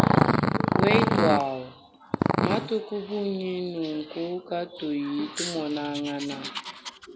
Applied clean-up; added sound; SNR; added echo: none; Growling; -2 dB; none.